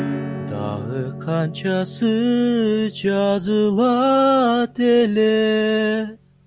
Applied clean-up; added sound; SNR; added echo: none; Acoustic guitar / Strum; 14 dB; none.